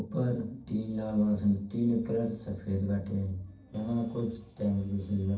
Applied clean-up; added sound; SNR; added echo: neural separator model SepFormer DNS4.